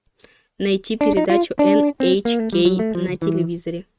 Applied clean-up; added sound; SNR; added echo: neural mask model RNNoise.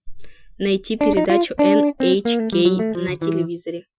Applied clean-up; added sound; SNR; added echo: classical method Wiener filter.